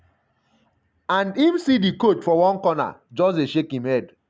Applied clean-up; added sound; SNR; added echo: none; none; none; none.